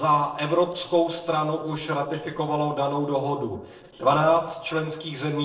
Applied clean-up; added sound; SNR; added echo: neural separator model SepFormer DNS4.